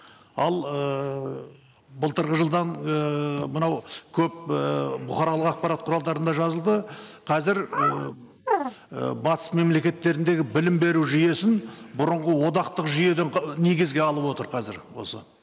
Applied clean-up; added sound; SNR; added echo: neural mask model Resemble Enhance denoiser.